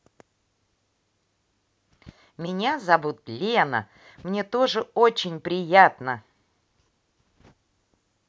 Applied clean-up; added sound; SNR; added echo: none; none; none; none.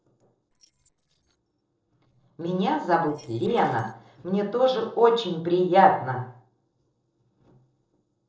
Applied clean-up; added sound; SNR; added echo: neural separator model SepFormer DNS4.